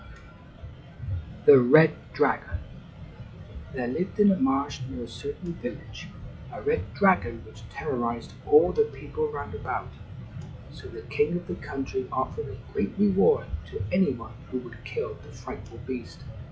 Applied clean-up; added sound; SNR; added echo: classical method log-MMSE.